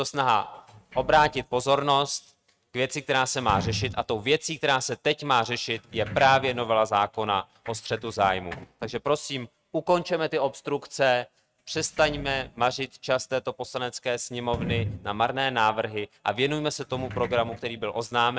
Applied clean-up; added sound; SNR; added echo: neural mask model RNNoise.